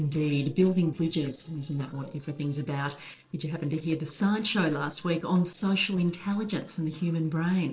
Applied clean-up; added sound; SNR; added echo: neural separator model SepFormer DNS4.